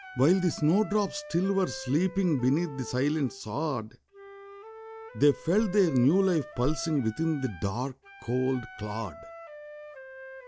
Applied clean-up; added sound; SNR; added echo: none; Wind instrument, woodwind instrument; 17 dB; none.